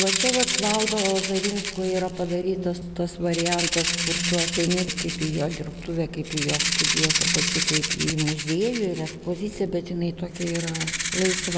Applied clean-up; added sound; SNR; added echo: none; Rattle (instrument); 1 dB; none.